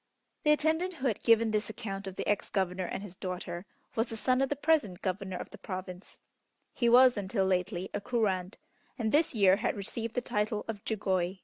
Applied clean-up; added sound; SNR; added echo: none; none; none; none.